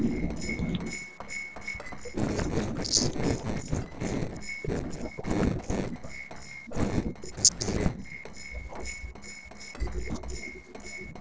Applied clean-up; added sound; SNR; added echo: neural separator model SepFormer DNS4.